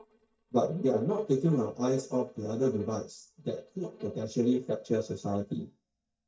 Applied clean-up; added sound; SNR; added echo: neural mask model DeepFilterNet 3.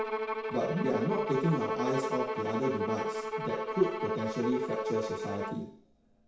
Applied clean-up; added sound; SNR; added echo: none; Bowed string instrument; 2 dB; reverberation time 0.6 s.